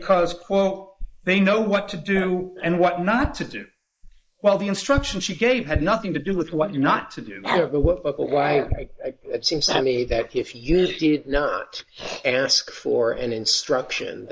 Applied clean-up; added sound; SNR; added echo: neural mask model Resemble Enhance denoiser.